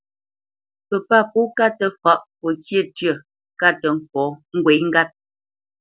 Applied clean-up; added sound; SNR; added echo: none; none; none; none.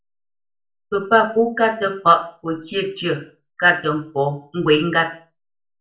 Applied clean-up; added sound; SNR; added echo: none; none; none; reverberation time 0.4 s.